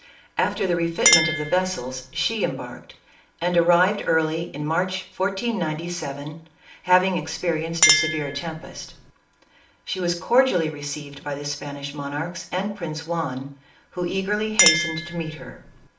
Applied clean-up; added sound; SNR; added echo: none; Chink, clink; 4 dB; reverberation time 0.4 s.